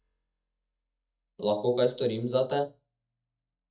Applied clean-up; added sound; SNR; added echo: neural mask model DeepFilterNet 3.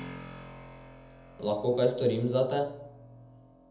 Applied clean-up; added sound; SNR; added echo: none; Keyboard (musical); 17 dB; reverberation time 0.7 s.